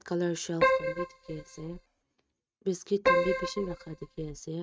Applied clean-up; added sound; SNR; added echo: neural mask model RNNoise.